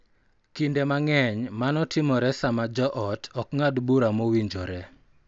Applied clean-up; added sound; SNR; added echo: none; none; none; none.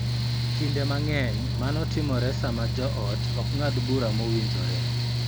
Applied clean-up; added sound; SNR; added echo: none; Mechanical fan; -5 dB; none.